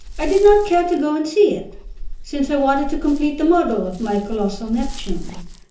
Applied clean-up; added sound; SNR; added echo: none; Dog; 9 dB; reverberation time 0.8 s.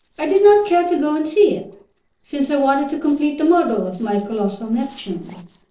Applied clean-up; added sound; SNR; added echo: neural separator model SepFormer DNS4.